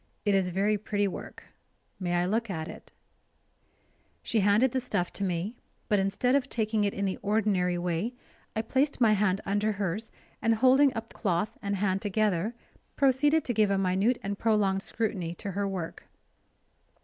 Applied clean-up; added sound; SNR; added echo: none; none; none; none.